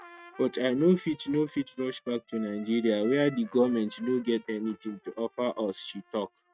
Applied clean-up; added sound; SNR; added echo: neural mask model RNNoise.